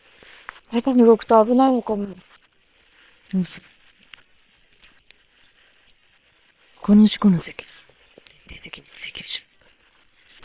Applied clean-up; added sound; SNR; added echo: neural separator model SepFormer WHAM!.